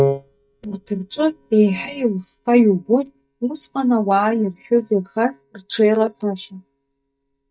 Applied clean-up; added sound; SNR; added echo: neural mask model DeepFilterNet 3.